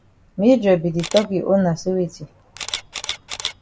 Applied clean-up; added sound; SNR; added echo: none; Camera; 13 dB; none.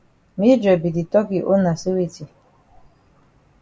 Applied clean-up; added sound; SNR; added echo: none; none; none; none.